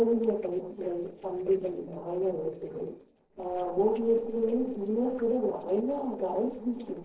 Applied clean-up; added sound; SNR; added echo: neural separator model SepFormer DNS4.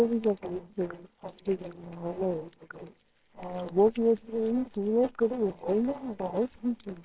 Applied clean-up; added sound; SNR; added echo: neural separator model SepFormer WHAMR!.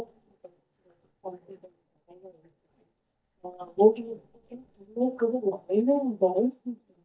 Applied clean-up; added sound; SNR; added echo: neural mask model DeepFilterNet 3.